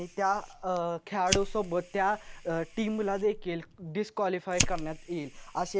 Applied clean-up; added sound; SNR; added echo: none; Fire; 7 dB; none.